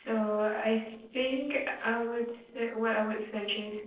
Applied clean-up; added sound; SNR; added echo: neural separator model SepFormer DNS4.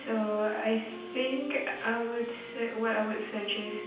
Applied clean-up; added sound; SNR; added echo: none; Wind instrument, woodwind instrument; 13 dB; reverberation time 0.9 s.